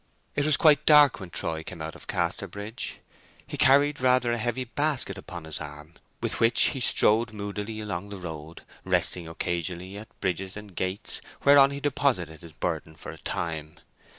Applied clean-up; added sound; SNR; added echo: none; none; none; none.